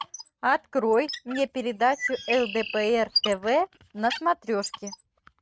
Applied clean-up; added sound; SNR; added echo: neural mask model RNNoise.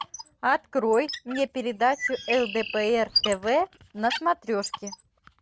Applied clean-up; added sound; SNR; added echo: none; Squeak + Bird; 8 dB; none.